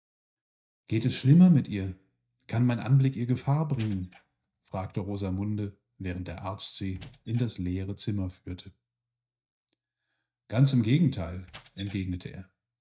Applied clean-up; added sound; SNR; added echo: neural mask model DeepFilterNet 3.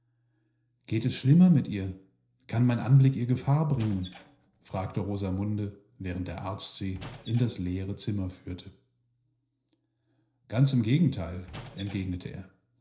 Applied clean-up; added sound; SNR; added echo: neural separator model SepFormer DNS4.